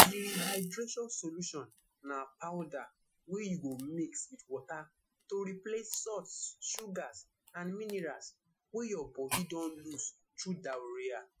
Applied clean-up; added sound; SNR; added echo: classical method Wiener filter.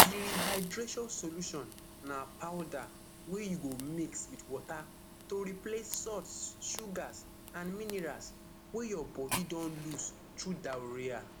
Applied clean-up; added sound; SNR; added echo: none; Fire; -1 dB; none.